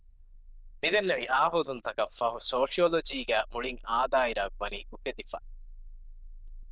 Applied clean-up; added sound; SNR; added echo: neural diffusion model UNIVERSE++.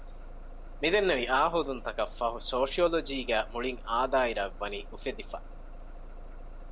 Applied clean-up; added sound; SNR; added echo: none; Bus; 11 dB; none.